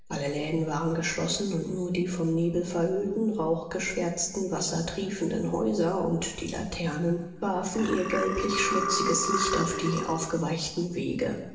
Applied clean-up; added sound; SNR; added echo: none; Burping, eructation; 2 dB; reverberation time 1.0 s.